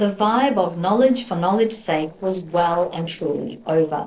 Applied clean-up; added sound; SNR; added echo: neural separator model SepFormer DNS4.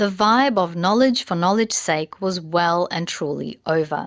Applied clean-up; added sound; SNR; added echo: none; none; none; none.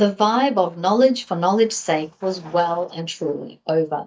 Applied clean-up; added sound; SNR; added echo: neural mask model DeepFilterNet 3.